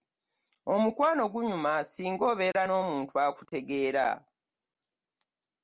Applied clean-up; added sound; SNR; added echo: none; none; none; none.